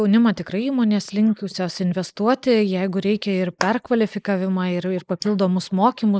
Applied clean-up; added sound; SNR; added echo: neural mask model Resemble Enhance denoiser.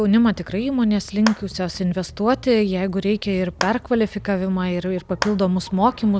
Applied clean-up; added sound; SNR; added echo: none; Clapping; 14 dB; none.